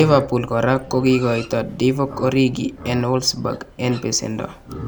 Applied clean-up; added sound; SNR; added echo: none; Livestock, farm animals, working animals; 16 dB; none.